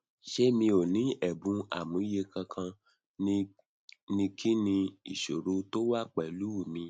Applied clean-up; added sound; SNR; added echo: none; none; none; none.